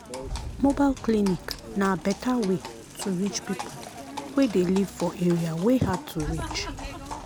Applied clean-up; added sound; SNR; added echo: none; Boom + Livestock, farm animals, working animals; 10 dB; none.